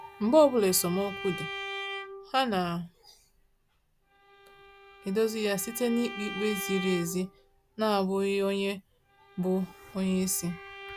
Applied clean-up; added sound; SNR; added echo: none; Bowed string instrument; 13 dB; none.